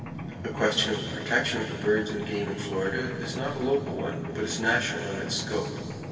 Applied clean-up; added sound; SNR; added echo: none; Mechanisms; 7 dB; reverberation time 2.5 s.